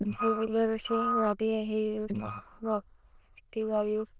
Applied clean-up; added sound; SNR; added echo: neural diffusion model UNIVERSE++.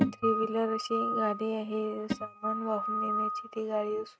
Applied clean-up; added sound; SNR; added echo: neural mask model RNNoise.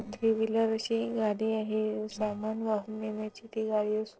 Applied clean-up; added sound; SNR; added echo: neural separator model SepFormer DNS4.